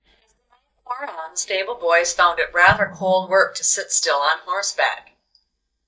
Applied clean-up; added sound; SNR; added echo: neural mask model DeepFilterNet 3.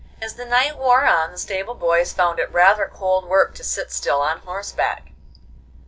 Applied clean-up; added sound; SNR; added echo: none; none; none; none.